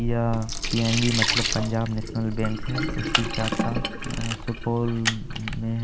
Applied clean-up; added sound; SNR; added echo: none; Sink (filling or washing) + Camera; 1 dB; none.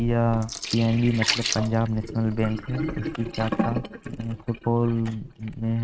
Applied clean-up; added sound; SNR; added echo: neural mask model RNNoise.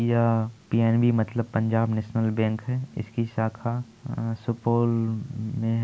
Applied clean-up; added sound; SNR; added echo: none; none; none; none.